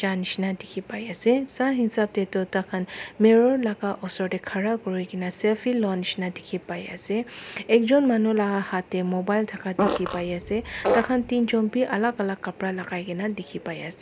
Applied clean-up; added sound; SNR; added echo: none; Fart; 3 dB; none.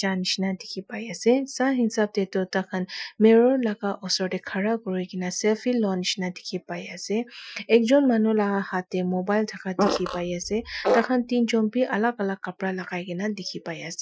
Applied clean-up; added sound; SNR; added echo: classical method Wiener filter.